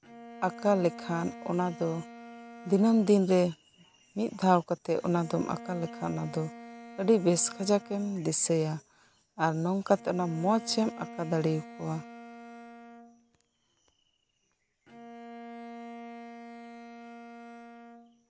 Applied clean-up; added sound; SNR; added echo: none; Bowed string instrument; 16 dB; none.